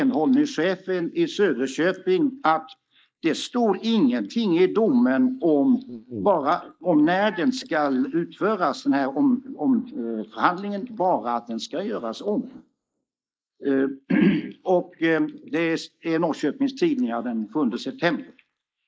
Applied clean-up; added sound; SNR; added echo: neural mask model Resemble Enhance denoiser.